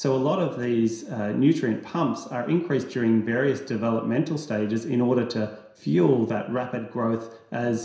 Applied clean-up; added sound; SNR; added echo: none; none; none; reverberation time 0.7 s.